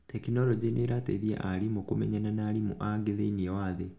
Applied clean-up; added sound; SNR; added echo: none; none; none; reverberation time 0.3 s.